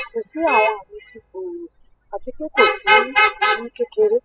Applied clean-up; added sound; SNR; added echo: classical method spectral subtraction.